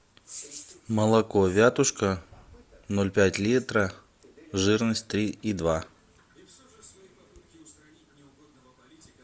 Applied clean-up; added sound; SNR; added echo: none; none; none; none.